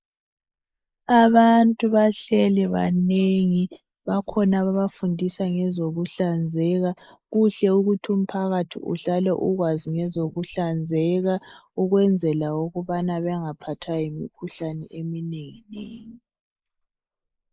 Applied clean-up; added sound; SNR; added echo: neural mask model Resemble Enhance denoiser.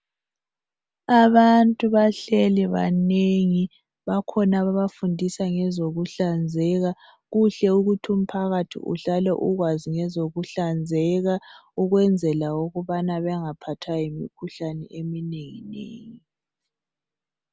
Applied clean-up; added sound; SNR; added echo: none; none; none; none.